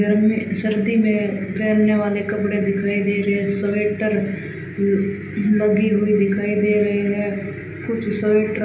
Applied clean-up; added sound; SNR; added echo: none; none; none; reverberation time 0.9 s.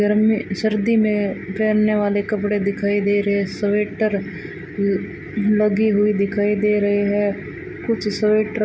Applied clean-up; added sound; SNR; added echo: none; none; none; none.